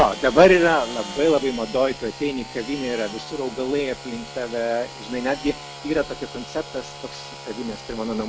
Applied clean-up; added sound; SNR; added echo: none; Sawing / Engine; 14 dB; none.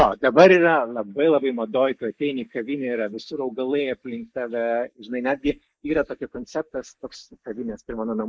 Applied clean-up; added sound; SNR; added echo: neural mask model Resemble Enhance denoiser.